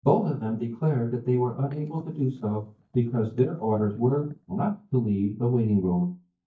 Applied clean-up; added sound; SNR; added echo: neural mask model DeepFilterNet 3.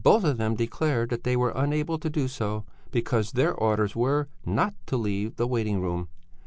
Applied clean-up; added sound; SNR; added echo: none; none; none; none.